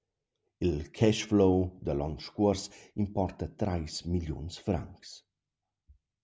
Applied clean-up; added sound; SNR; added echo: none; none; none; none.